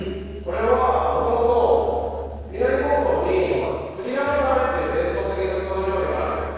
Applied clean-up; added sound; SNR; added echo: neural separator model SepFormer DNS4.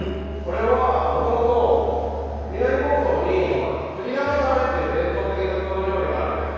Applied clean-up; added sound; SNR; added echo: none; Musical instrument; 9 dB; reverberation time 2.2 s.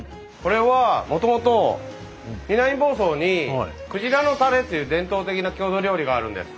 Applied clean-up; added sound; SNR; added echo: none; none; none; none.